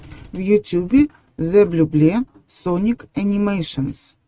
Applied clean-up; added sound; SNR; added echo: neural mask model RNNoise.